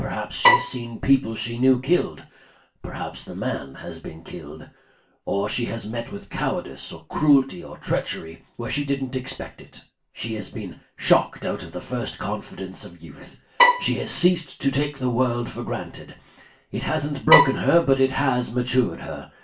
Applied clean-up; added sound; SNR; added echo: none; Bowed string instrument; -4 dB; reverberation time 0.2 s.